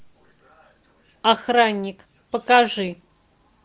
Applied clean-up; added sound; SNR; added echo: none; none; none; none.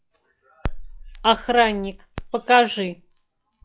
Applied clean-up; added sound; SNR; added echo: classical method log-MMSE.